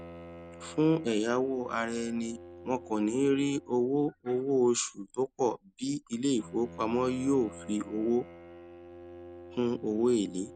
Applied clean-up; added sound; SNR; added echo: none; Bowed string instrument; 18 dB; none.